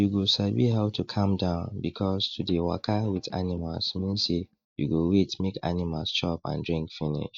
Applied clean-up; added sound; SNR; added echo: neural mask model DeepFilterNet 3.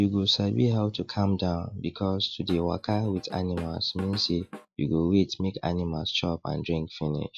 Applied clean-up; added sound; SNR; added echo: classical method log-MMSE.